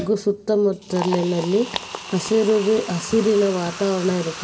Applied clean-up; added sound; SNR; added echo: none; Liquid; 13 dB; reverberation time 1.4 s.